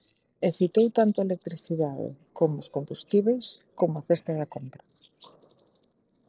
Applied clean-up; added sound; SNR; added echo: neural separator model SepFormer DNS4.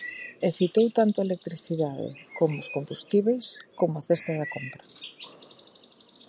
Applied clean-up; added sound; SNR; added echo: none; Bird; 17 dB; none.